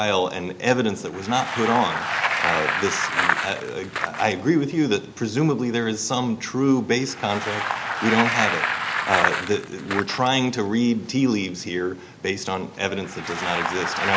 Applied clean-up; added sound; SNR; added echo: none; Bicycle; 4 dB; none.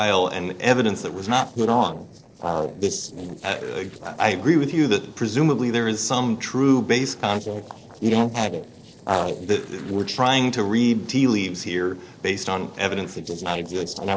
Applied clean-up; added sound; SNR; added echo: neural separator model SepFormer DNS4.